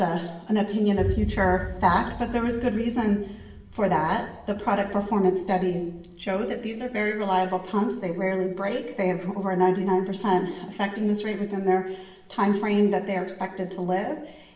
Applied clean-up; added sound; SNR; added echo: none; Boom; 15 dB; reverberation time 0.8 s.